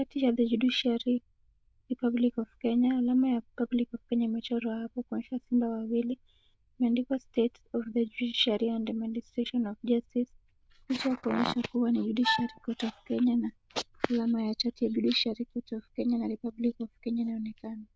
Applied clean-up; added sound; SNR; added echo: neural diffusion model UNIVERSE++.